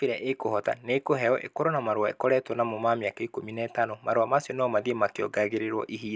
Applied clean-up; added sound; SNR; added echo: none; none; none; none.